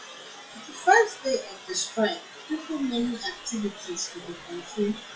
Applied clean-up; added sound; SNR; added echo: classical method WPE with log-MMSE.